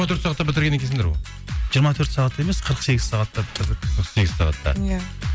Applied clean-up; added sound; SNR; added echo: none; Computer keyboard; 20 dB; none.